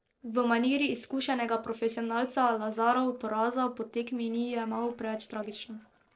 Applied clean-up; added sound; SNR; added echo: neural separator model SepFormer DNS4.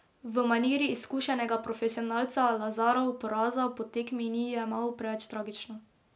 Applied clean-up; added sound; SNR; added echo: none; none; none; none.